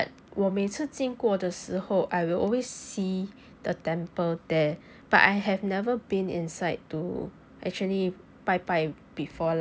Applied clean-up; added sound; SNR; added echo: none; none; none; none.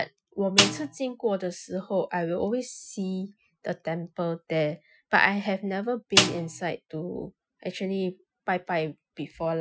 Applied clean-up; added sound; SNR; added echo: classical method Wiener filter.